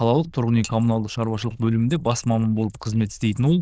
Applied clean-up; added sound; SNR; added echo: neural diffusion model UNIVERSE++.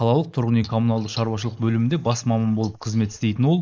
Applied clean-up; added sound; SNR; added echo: neural mask model Resemble Enhance denoiser.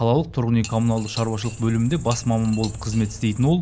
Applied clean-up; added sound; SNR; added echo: none; Cutlery, silverware / Dishes, pots, and pans + Cricket; 18 dB; none.